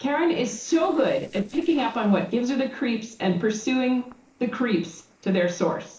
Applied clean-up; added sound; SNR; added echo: neural separator model SepFormer DNS4.